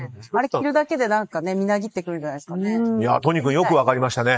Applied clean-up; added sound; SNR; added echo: neural mask model Resemble Enhance denoiser.